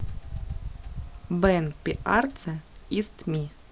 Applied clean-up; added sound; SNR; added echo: none; none; none; none.